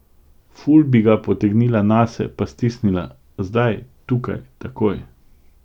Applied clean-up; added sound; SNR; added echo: none; none; none; none.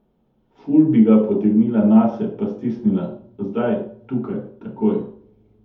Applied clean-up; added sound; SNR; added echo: none; none; none; reverberation time 0.6 s.